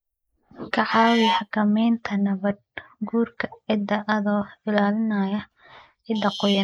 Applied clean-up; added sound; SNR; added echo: neural mask model Resemble Enhance denoiser.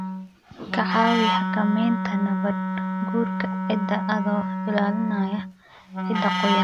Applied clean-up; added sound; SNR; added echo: none; Wind instrument, woodwind instrument; 1 dB; none.